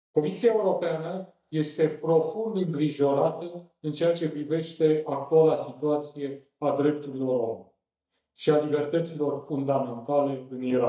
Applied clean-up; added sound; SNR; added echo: neural mask model DeepFilterNet 3.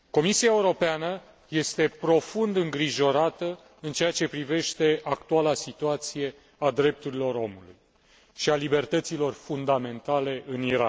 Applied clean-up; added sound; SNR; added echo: none; none; none; none.